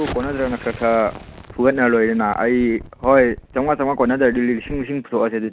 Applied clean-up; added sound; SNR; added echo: none; Explosion; 17 dB; none.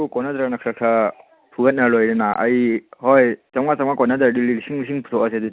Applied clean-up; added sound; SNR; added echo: none; none; none; none.